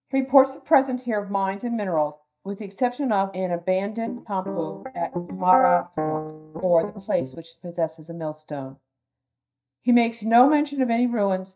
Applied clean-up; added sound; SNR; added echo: neural mask model DeepFilterNet 3.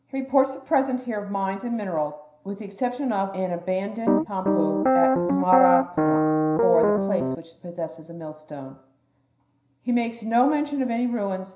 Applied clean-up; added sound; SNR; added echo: none; Piano; -5 dB; reverberation time 0.5 s.